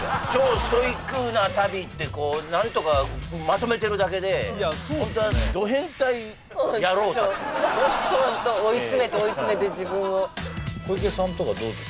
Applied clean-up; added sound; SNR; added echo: none; Bird vocalization, bird call, bird song; 19 dB; none.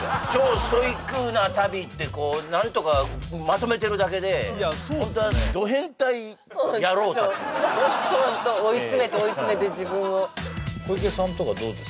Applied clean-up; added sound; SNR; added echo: none; none; none; none.